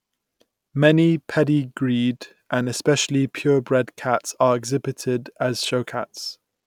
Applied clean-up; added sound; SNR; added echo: none; none; none; none.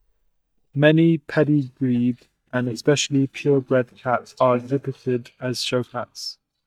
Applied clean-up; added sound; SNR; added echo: neural mask model DeepFilterNet 3.